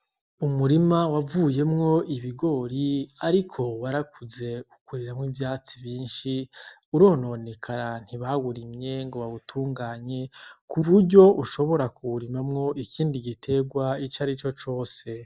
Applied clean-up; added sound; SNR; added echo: none; none; none; none.